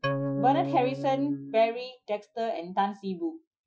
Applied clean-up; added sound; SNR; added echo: classical method Wiener filter.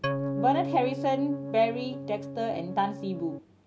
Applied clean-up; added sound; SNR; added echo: none; Organ; 4 dB; none.